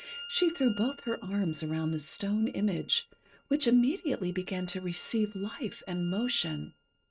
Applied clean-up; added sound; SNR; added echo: neural mask model RNNoise.